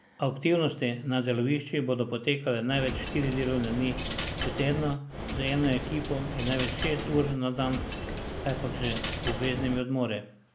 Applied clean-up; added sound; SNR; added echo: none; Coin (dropping); 4 dB; none.